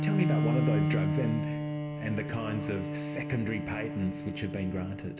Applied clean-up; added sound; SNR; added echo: none; Bowed string instrument; -2 dB; reverberation time 1.4 s.